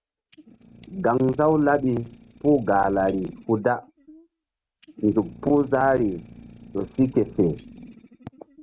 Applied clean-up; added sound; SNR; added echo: neural mask model RNNoise.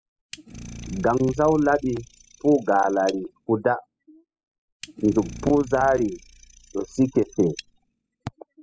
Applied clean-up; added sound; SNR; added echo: classical method spectral subtraction.